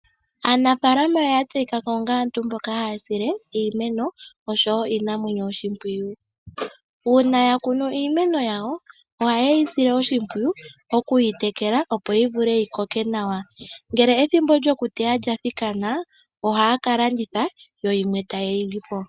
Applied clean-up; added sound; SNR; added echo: none; none; none; none.